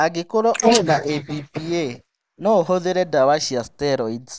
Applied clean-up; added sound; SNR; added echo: neural mask model Resemble Enhance denoiser.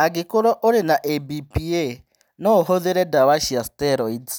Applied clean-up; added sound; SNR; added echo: none; none; none; none.